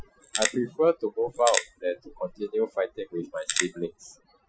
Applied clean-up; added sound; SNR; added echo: classical method Wiener filter.